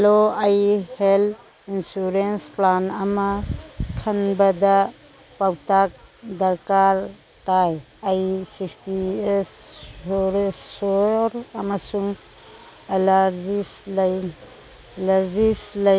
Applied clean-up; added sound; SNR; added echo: none; none; none; none.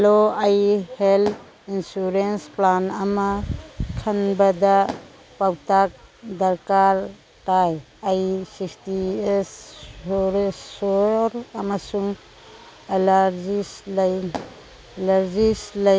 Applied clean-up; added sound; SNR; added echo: none; Fireworks; 16 dB; none.